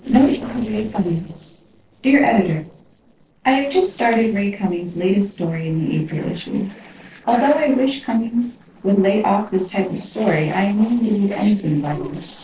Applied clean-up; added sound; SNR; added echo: neural separator model SepFormer DNS4.